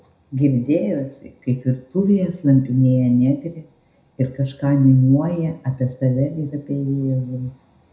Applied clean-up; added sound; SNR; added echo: none; none; none; reverberation time 0.5 s.